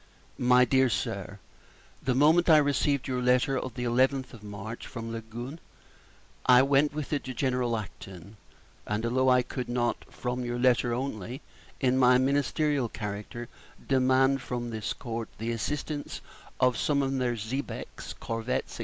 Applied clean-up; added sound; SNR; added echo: none; none; none; none.